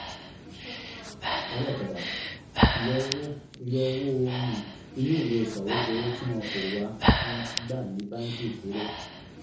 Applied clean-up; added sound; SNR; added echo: none; Breathing; 0 dB; reverberation time 0.5 s.